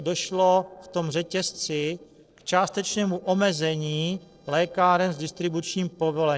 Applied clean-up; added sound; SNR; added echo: neural separator model SepFormer DNS4.